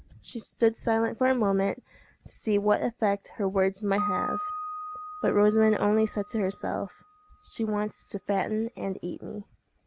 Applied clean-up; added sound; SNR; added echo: none; Piano; 13 dB; none.